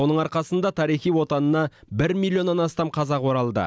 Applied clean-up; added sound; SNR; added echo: none; none; none; none.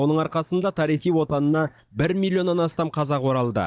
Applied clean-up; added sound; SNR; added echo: neural mask model DeepFilterNet 3.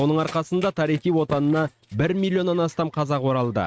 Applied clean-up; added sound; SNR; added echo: neural mask model RNNoise.